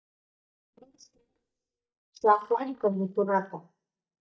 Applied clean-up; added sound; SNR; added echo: neural mask model DeepFilterNet 3.